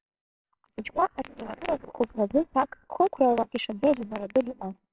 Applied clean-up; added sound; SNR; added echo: neural separator model SepFormer WHAMR!.